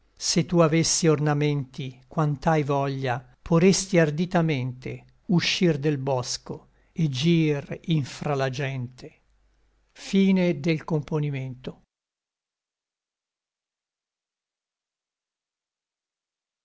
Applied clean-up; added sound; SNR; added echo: none; none; none; none.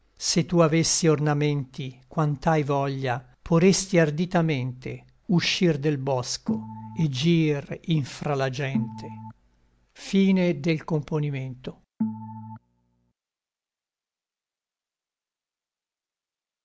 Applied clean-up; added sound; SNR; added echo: none; Organ; 8 dB; none.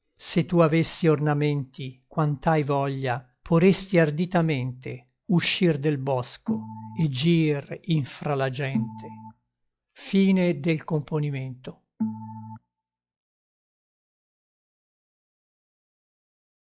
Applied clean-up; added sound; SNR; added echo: classical method log-MMSE.